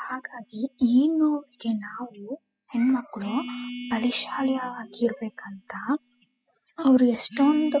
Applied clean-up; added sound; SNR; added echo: classical method spectral subtraction.